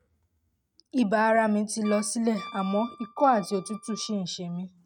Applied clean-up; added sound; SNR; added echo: neural mask model RNNoise.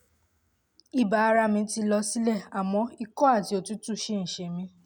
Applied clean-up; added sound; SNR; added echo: none; none; none; none.